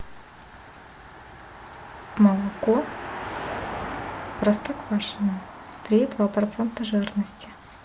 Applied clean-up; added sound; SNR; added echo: none; Car passing by; 12 dB; none.